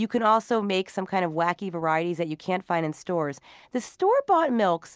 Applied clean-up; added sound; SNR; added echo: none; none; none; none.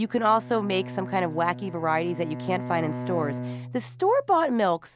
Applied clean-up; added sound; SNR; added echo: none; Bowed string instrument; 10 dB; none.